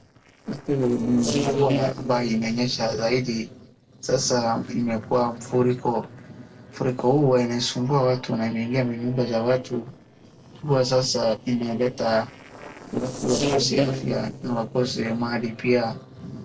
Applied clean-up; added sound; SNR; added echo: neural separator model SepFormer DNS4.